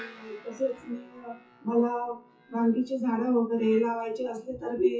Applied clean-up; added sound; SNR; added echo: classical method WPE with log-MMSE.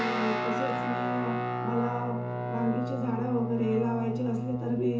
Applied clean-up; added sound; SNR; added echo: none; Guitar; 1 dB; reverberation time 0.6 s.